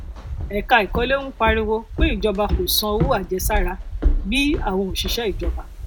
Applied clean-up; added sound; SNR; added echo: none; Walk, footsteps; 2 dB; none.